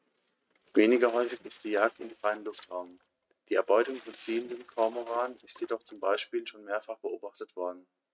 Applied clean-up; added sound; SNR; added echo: neural mask model RNNoise.